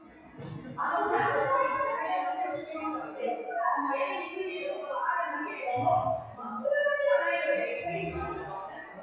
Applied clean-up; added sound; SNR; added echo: classical method WPE with log-MMSE.